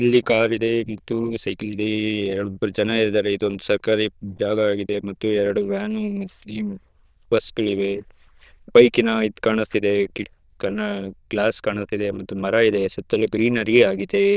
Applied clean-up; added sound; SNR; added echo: neural diffusion model UNIVERSE++.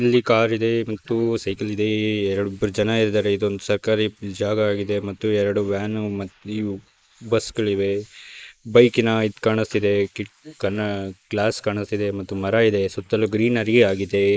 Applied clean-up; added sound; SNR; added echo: neural mask model Resemble Enhance denoiser.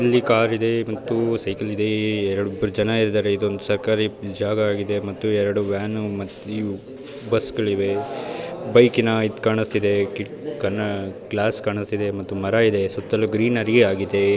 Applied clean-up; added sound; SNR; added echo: none; none; none; none.